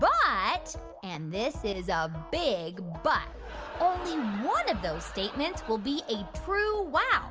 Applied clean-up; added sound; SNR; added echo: none; none; none; none.